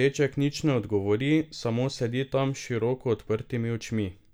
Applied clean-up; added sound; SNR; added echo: none; none; none; none.